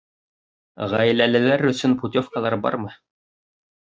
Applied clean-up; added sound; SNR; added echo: neural mask model RNNoise.